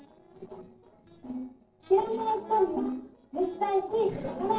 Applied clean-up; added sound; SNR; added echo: neural separator model SepFormer DNS4.